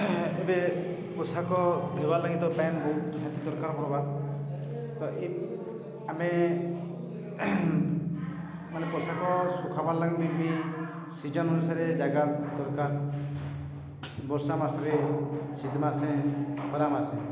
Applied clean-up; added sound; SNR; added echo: none; none; none; none.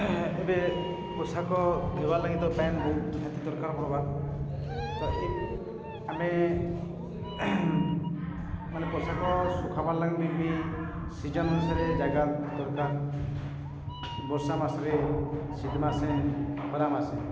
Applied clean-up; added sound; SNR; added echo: none; Meow; 9 dB; none.